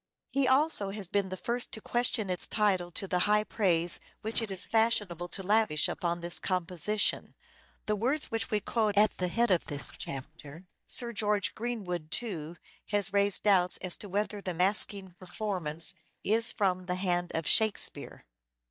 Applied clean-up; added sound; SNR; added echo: neural mask model DeepFilterNet 3.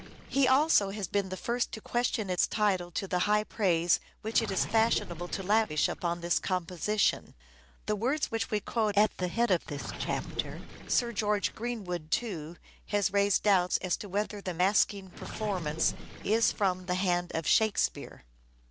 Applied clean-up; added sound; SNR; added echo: none; Gurgling; 16 dB; none.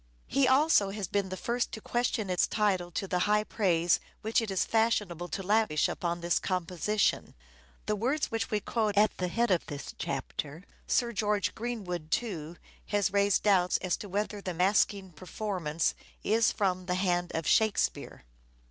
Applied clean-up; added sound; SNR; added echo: none; none; none; none.